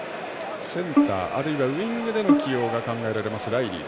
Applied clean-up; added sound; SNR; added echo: none; Bowed string instrument; 0 dB; none.